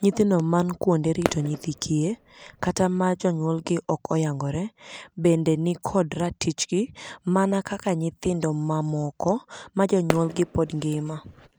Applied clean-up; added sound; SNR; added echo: none; Fireworks; 9 dB; none.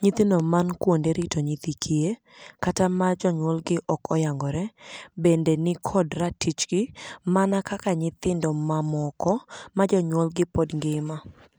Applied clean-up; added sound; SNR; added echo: none; none; none; none.